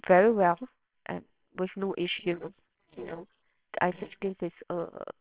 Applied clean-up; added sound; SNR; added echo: neural separator model SepFormer WHAMR!.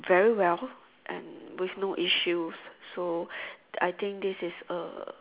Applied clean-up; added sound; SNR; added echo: none; none; none; none.